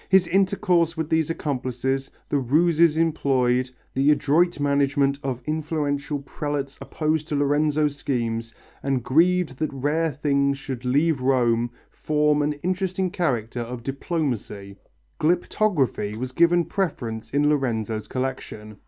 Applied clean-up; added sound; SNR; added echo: none; none; none; none.